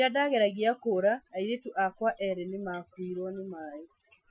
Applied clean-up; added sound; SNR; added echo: classical method Wiener filter.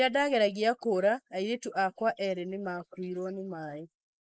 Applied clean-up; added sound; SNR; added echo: neural mask model Resemble Enhance denoiser.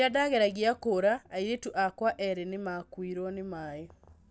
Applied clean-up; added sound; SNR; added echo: none; none; none; none.